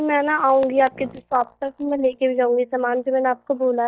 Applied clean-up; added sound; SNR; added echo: neural mask model DeepFilterNet 3.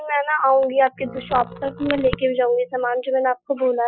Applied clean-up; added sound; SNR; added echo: classical method Wiener filter.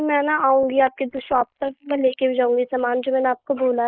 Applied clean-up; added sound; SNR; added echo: neural mask model Resemble Enhance denoiser.